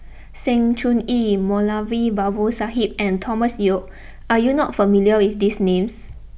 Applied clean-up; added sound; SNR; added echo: none; none; none; none.